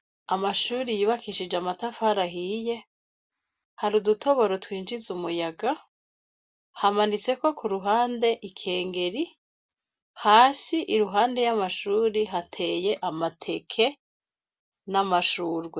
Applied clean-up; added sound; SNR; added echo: none; none; none; none.